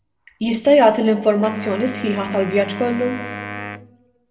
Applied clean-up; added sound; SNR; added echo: none; Wind instrument, woodwind instrument; 15 dB; reverberation time 1.5 s.